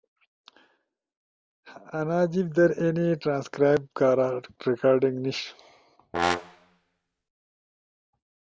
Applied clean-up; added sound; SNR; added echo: none; Brass instrument; 3 dB; none.